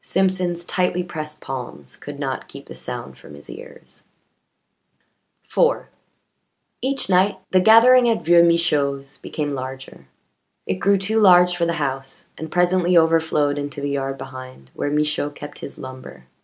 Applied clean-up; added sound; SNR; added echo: none; none; none; none.